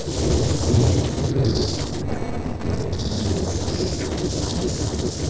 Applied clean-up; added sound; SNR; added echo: neural separator model SepFormer DNS4.